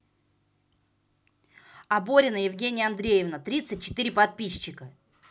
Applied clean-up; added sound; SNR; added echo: none; none; none; none.